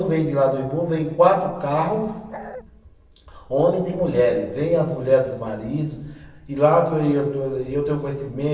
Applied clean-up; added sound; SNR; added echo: none; Bark; 14 dB; reverberation time 1.0 s.